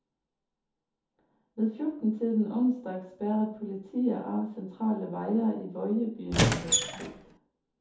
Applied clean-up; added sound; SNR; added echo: none; Squeak; -4 dB; reverberation time 0.5 s.